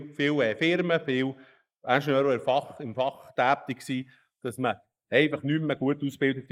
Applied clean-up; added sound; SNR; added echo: neural mask model Resemble Enhance denoiser.